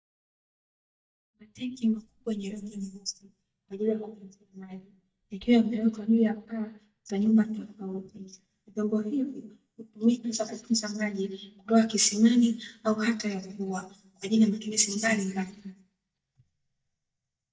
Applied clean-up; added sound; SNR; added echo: neural mask model DeepFilterNet 3.